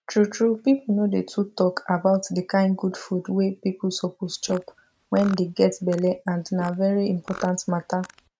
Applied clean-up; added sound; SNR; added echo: neural mask model RNNoise.